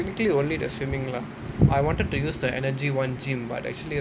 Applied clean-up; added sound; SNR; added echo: none; none; none; none.